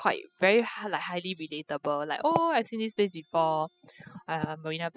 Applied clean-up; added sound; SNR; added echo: classical method spectral subtraction.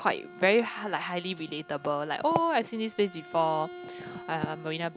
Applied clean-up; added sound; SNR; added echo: none; Bowed string instrument; 17 dB; none.